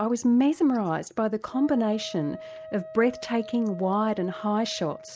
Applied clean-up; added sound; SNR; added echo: none; Wind instrument, woodwind instrument; 17 dB; none.